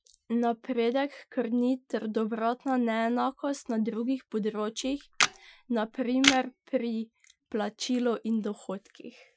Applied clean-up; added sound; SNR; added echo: classical method Wiener filter.